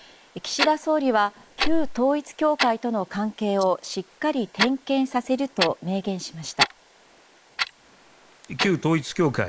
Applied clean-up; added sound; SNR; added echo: neural mask model Resemble Enhance denoiser.